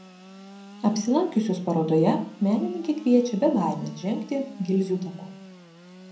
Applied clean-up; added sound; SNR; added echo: none; Sawing / Engine; 20 dB; reverberation time 0.5 s.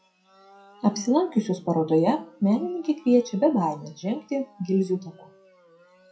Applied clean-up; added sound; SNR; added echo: classical method WPE with log-MMSE.